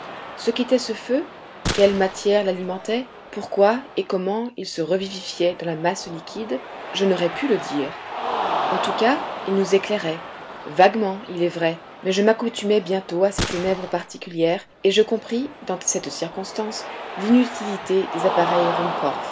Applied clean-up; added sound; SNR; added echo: none; Gunshot, gunfire + Cheering; 8 dB; none.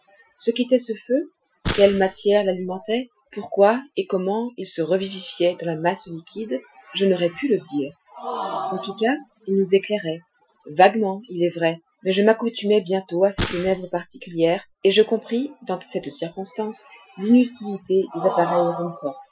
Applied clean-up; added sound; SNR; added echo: classical method Wiener filter.